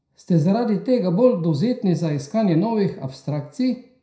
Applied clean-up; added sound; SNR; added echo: none; none; none; reverberation time 0.4 s.